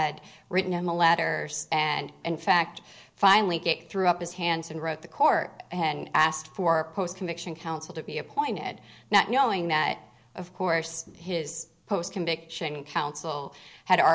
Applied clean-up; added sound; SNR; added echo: none; none; none; none.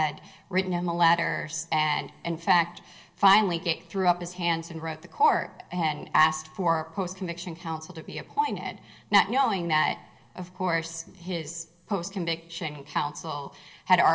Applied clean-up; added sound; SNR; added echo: none; none; none; reverberation time 0.3 s.